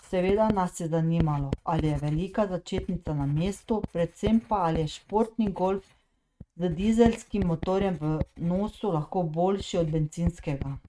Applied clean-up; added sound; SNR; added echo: neural mask model RNNoise.